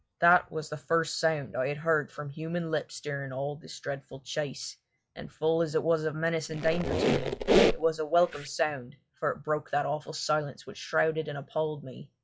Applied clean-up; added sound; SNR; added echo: classical method log-MMSE.